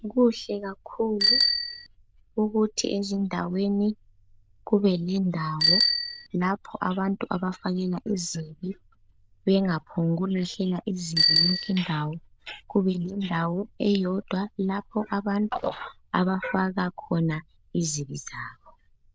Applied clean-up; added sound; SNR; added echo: neural diffusion model UNIVERSE++.